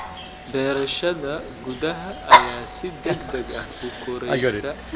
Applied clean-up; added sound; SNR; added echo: none; Dog; -3 dB; none.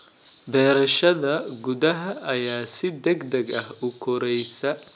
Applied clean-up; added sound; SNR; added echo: none; none; none; none.